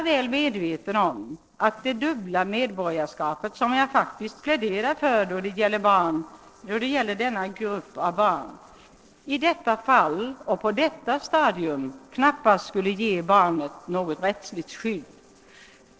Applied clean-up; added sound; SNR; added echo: neural separator model SepFormer DNS4.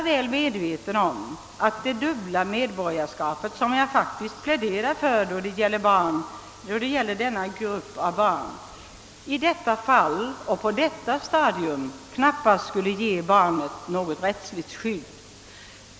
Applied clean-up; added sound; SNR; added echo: none; none; none; none.